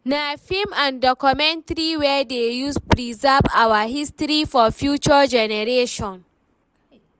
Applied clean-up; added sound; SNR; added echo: none; none; none; none.